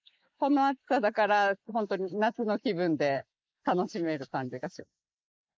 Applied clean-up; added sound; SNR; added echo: neural mask model Resemble Enhance denoiser.